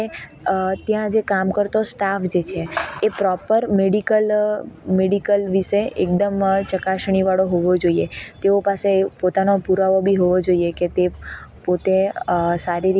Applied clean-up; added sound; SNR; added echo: none; none; none; none.